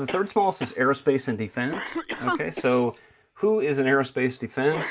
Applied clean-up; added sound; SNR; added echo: none; Cough; 14 dB; none.